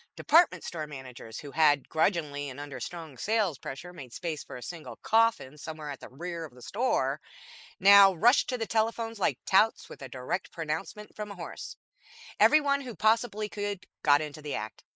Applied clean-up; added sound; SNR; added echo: neural mask model Resemble Enhance denoiser.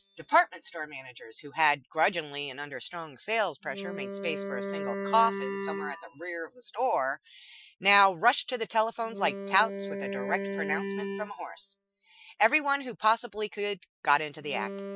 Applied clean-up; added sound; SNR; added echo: classical method Wiener filter.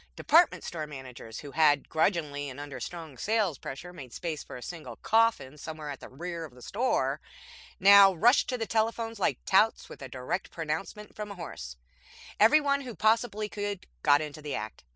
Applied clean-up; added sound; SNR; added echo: none; none; none; none.